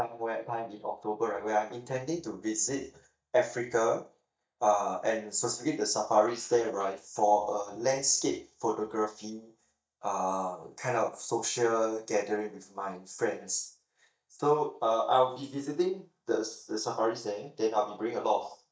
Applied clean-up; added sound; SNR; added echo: neural mask model DeepFilterNet 3.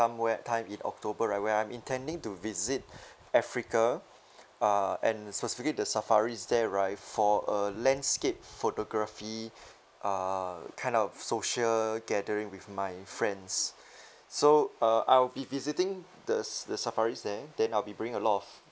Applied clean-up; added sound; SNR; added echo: none; none; none; none.